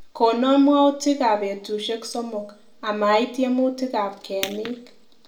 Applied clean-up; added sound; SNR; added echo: none; none; none; reverberation time 0.4 s.